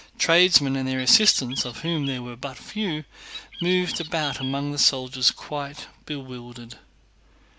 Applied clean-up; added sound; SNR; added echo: none; Bird; 11 dB; none.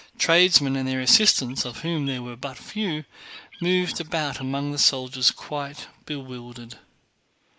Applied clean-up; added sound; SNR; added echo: neural mask model Resemble Enhance denoiser.